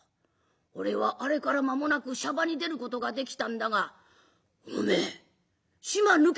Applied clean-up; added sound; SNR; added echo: none; none; none; none.